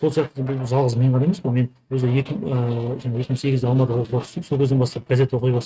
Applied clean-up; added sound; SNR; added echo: neural mask model RNNoise.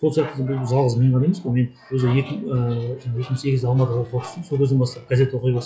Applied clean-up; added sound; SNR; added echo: classical method log-MMSE.